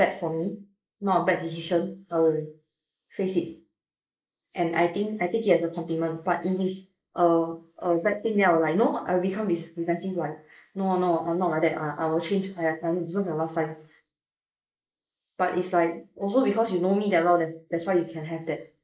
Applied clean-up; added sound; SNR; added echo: neural mask model Resemble Enhance denoiser.